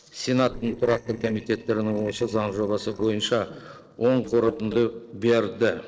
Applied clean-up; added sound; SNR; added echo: neural separator model SepFormer DNS4.